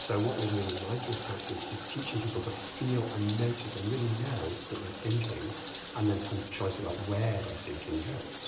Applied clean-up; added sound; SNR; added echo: none; Bathtub (filling or washing); -2 dB; reverberation time 0.9 s.